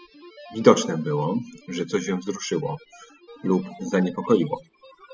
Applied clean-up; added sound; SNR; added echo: classical method spectral subtraction.